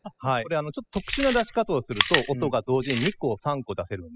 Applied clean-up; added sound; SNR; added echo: classical method spectral subtraction.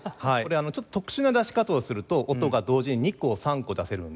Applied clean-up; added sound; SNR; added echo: none; none; none; none.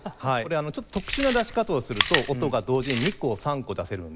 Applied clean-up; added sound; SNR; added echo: none; Chewing, mastication; 6 dB; none.